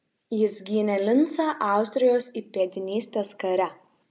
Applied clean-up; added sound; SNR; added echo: none; none; none; none.